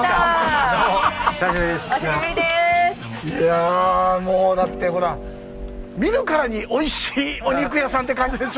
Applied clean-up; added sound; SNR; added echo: none; Harp; 16 dB; none.